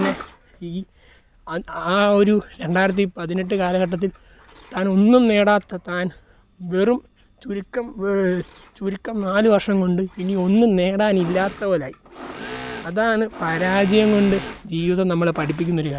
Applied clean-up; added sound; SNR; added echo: none; Engine / Mechanisms; 17 dB; none.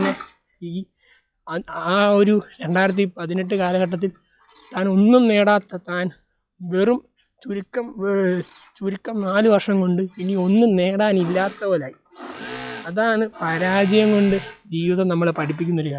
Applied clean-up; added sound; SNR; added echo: classical method log-MMSE.